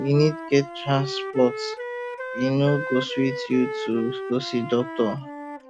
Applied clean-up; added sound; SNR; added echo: none; Wind instrument, woodwind instrument; 9 dB; none.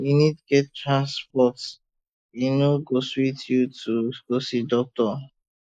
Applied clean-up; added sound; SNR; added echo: neural mask model Resemble Enhance denoiser.